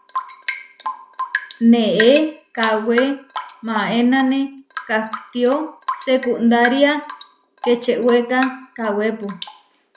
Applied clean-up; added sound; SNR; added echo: none; Drip / Rain; 11 dB; none.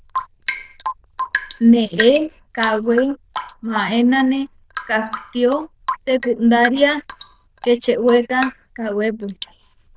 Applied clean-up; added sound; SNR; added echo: neural diffusion model UNIVERSE++.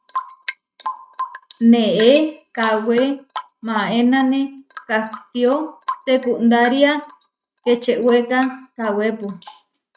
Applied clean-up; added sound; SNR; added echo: neural mask model RNNoise.